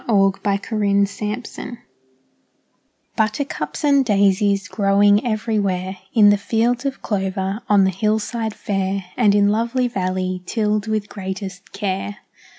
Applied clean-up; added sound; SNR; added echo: none; none; none; none.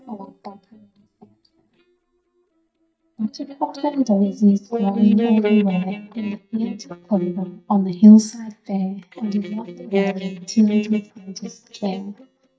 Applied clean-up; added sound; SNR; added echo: neural mask model DeepFilterNet 3.